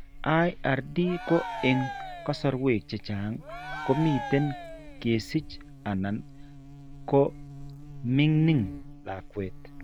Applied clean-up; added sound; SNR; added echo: none; Cheering + Buzz; 11 dB; none.